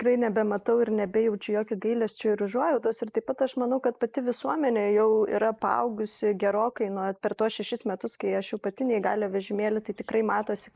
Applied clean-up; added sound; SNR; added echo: neural mask model Resemble Enhance denoiser.